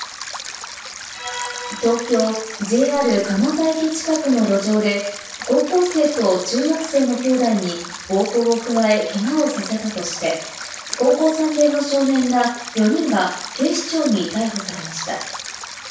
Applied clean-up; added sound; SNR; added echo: none; Stream; 12 dB; reverberation time 0.7 s.